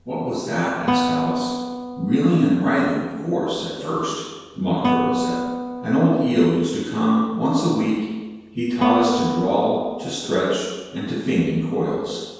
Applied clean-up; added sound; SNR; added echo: none; Guitar; 6 dB; reverberation time 1.2 s.